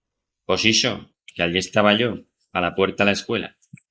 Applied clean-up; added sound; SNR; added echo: neural mask model Resemble Enhance denoiser.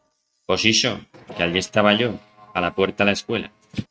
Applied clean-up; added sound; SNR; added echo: neural mask model RNNoise.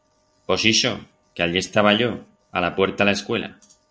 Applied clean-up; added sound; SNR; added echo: none; none; none; none.